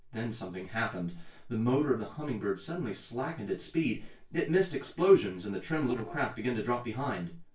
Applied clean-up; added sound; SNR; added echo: neural separator model SepFormer DNS4.